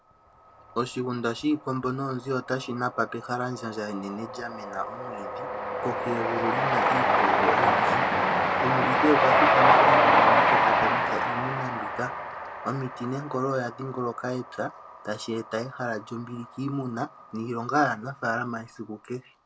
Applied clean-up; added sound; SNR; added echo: none; Train; -5 dB; none.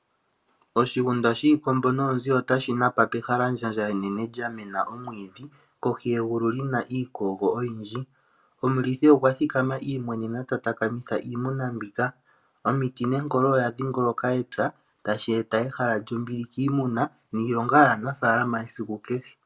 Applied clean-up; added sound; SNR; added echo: none; none; none; none.